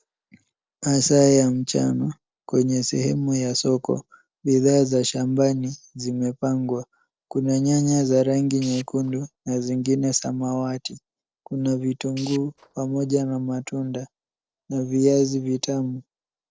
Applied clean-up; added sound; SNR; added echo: neural separator model SepFormer DNS4.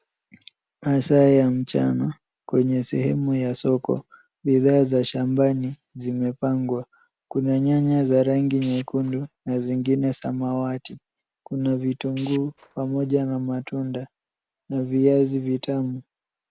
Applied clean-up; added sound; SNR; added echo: none; Tools; 18 dB; none.